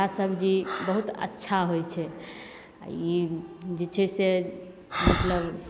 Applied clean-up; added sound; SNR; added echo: none; Breathing; 6 dB; none.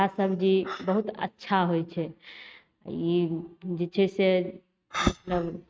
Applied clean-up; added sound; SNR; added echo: neural mask model RNNoise.